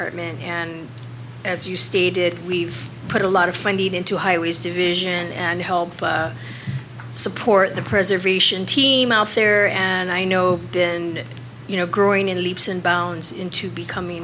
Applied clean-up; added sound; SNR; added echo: none; none; none; none.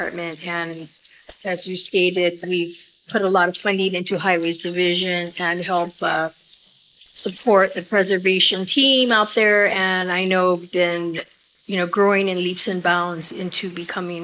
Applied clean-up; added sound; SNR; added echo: neural mask model Resemble Enhance denoiser.